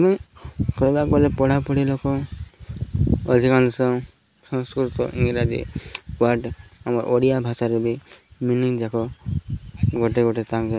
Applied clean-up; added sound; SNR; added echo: none; none; none; none.